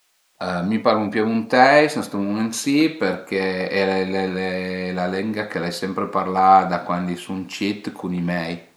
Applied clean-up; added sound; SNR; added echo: none; none; none; none.